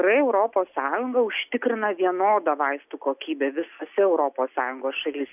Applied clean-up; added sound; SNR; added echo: none; none; none; none.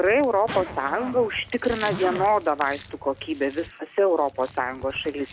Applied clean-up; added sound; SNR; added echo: none; Chewing, mastication + Zipper (clothing); 13 dB; none.